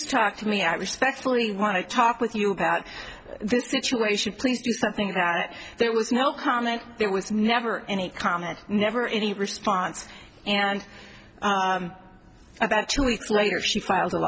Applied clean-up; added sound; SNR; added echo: none; none; none; none.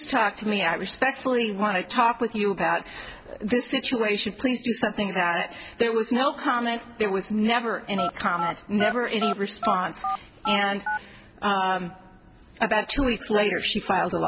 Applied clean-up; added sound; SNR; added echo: none; Telephone; 5 dB; none.